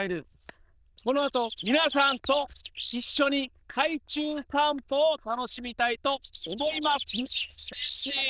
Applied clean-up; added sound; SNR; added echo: neural diffusion model UNIVERSE++.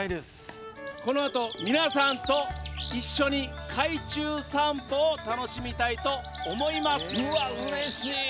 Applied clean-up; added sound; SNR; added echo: none; Bird; 14 dB; none.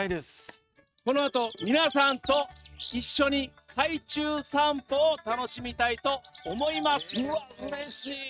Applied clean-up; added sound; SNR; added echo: neural mask model RNNoise.